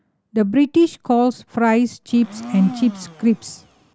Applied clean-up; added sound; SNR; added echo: none; Domestic sounds, home sounds; 15 dB; none.